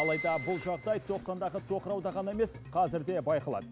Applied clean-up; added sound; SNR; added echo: none; Bicycle bell; 3 dB; none.